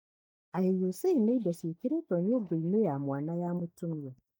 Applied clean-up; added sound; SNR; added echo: neural mask model DeepFilterNet 3.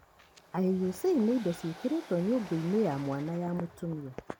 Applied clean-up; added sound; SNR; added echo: none; Train; 19 dB; none.